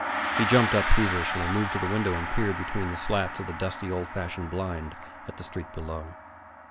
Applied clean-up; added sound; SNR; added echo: none; Gong; 5 dB; none.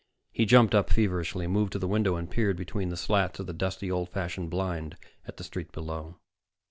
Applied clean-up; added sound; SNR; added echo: none; none; none; none.